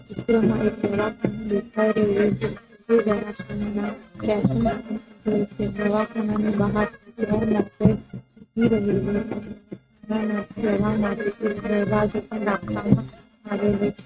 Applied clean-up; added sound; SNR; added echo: neural mask model RNNoise.